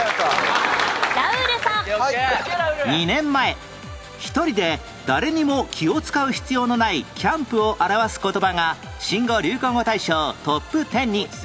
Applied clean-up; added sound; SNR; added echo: none; none; none; none.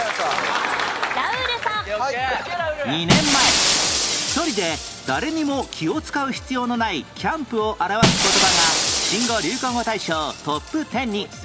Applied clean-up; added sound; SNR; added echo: none; Shatter; 1 dB; none.